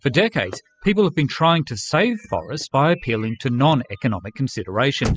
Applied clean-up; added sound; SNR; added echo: classical method spectral subtraction.